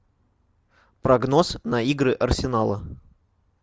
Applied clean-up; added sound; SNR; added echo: none; none; none; none.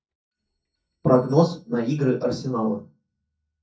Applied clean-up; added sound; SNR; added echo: neural mask model DeepFilterNet 3.